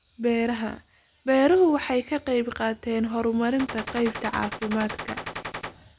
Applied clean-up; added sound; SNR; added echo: none; Gunshot, gunfire; 10 dB; none.